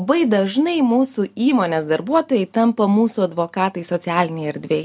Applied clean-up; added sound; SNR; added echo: none; none; none; none.